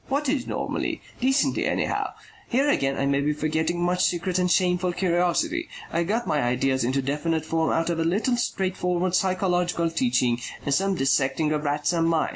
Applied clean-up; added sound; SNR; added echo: none; none; none; none.